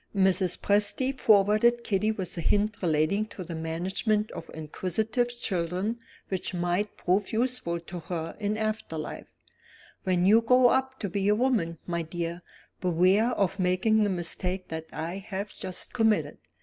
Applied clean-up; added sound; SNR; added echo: none; none; none; none.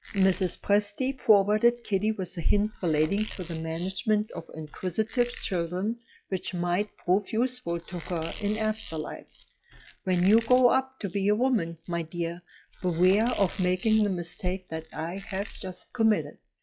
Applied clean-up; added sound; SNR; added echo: classical method log-MMSE.